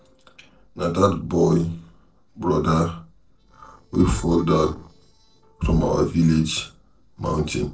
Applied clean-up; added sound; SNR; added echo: neural separator model SepFormer DNS4.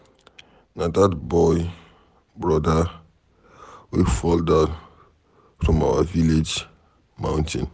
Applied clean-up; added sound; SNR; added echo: none; none; none; none.